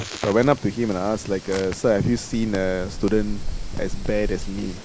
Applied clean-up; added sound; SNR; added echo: neural mask model Resemble Enhance denoiser.